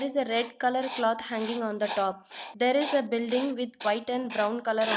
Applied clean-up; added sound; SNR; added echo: none; Writing; 10 dB; none.